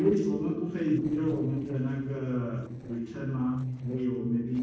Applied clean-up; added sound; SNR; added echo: neural separator model SepFormer DNS4.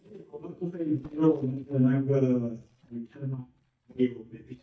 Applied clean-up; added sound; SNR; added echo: neural mask model DeepFilterNet 3.